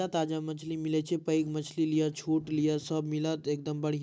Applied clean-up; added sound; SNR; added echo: none; none; none; none.